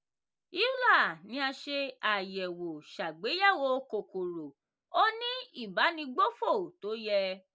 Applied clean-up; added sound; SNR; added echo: none; none; none; none.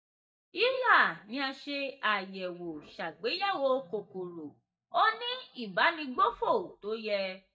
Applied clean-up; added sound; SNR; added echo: neural mask model DeepFilterNet 3.